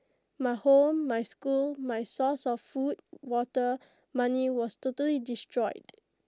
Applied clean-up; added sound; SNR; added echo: none; none; none; none.